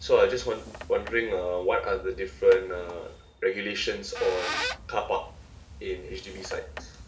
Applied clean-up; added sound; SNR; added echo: none; Squeak; 12 dB; reverberation time 0.3 s.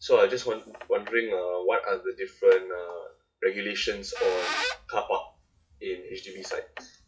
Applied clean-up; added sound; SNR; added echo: classical method WPE with log-MMSE.